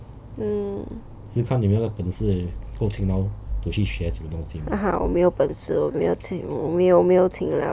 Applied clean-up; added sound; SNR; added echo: none; none; none; none.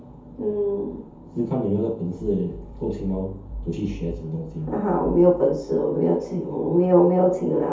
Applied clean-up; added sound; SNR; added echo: none; none; none; reverberation time 0.6 s.